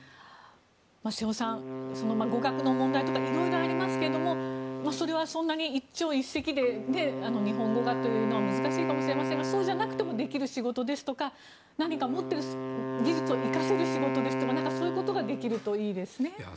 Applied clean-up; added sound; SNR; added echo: none; Wind instrument, woodwind instrument; 2 dB; none.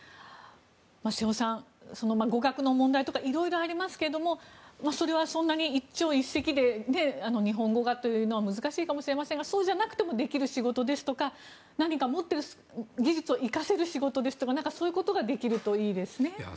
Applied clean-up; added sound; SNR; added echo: none; none; none; none.